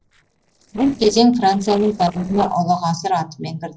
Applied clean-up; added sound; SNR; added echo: neural separator model SepFormer DNS4.